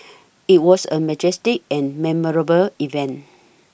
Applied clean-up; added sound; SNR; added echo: none; none; none; none.